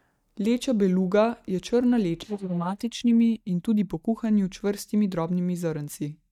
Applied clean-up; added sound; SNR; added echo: neural mask model DeepFilterNet 3.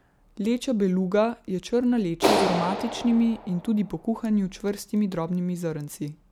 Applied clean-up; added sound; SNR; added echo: none; Clapping; 7 dB; none.